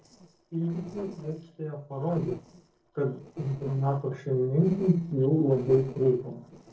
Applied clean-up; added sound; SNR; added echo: neural separator model SepFormer DNS4.